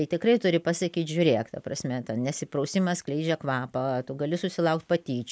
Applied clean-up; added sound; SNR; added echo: none; none; none; none.